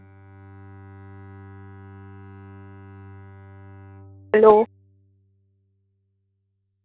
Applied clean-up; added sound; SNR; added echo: none; Bowed string instrument; 19 dB; none.